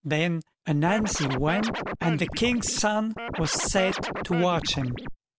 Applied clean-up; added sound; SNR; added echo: none; Scratching (performance technique); 6 dB; none.